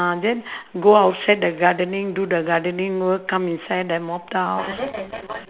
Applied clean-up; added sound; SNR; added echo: none; none; none; none.